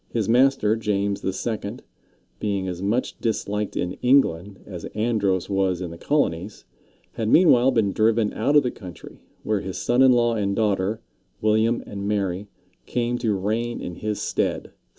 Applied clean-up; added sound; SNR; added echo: none; none; none; none.